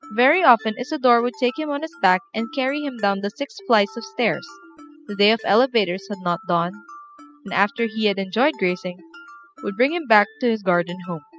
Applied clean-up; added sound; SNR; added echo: classical method spectral subtraction.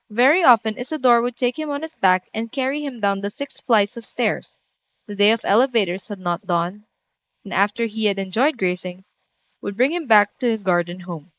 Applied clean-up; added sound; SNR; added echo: neural mask model Resemble Enhance denoiser.